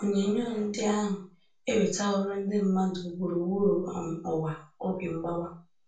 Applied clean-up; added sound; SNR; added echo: none; none; none; reverberation time 0.3 s.